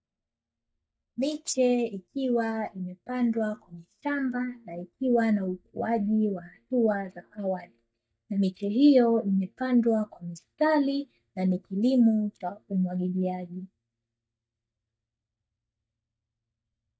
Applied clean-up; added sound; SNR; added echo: neural mask model DeepFilterNet 3.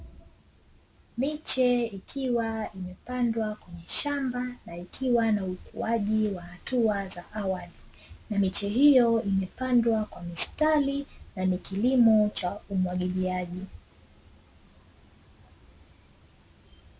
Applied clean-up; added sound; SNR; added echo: none; none; none; none.